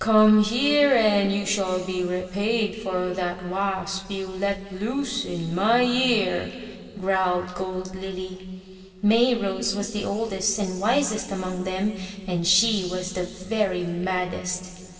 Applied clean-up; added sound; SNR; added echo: none; none; none; reverberation time 2.4 s.